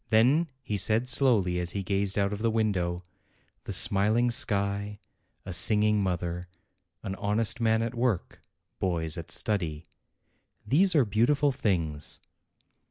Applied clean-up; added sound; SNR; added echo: none; none; none; none.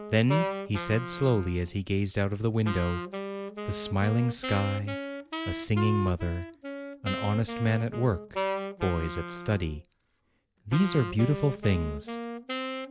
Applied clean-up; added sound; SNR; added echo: none; Wind instrument, woodwind instrument; 7 dB; none.